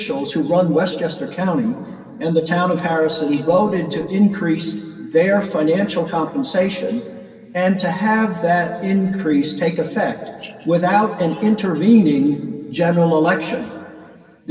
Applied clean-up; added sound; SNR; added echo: none; none; none; reverberation time 2.1 s.